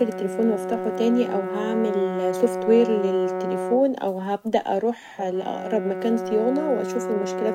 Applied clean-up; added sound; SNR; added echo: none; Brass instrument; 6 dB; none.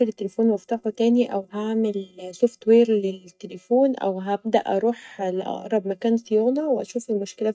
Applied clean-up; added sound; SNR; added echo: neural mask model DeepFilterNet 3.